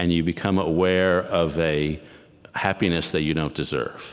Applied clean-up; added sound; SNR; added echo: none; none; none; none.